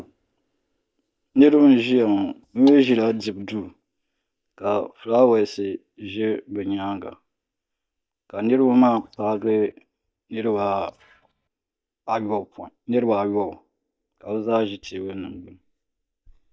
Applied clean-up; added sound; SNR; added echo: neural mask model DeepFilterNet 3.